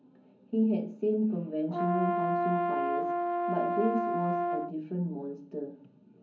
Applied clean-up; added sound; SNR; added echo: none; Brass instrument; -2 dB; reverberation time 0.4 s.